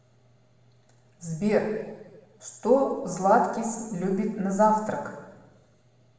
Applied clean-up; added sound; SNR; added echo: none; none; none; reverberation time 1.1 s.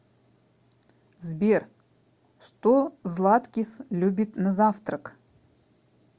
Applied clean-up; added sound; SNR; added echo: none; none; none; none.